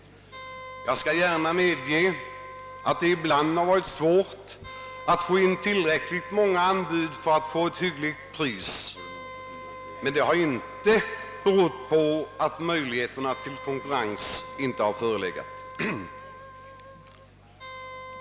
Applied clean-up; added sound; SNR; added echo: none; Wind instrument, woodwind instrument; 16 dB; none.